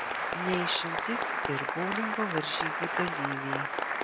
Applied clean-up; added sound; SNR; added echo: none; Applause; -3 dB; none.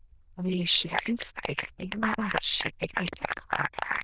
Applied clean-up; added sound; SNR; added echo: neural diffusion model UNIVERSE++.